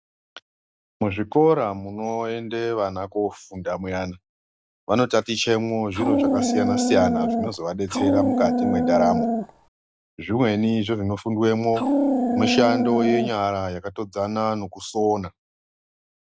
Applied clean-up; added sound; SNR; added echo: none; Dog; -2 dB; none.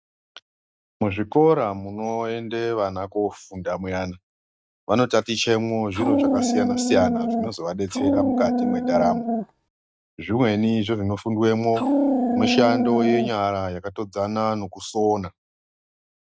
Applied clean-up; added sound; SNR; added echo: neural mask model RNNoise.